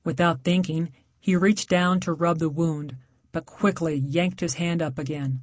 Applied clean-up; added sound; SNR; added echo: none; none; none; none.